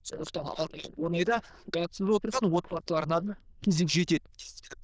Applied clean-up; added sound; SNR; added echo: neural diffusion model UNIVERSE++.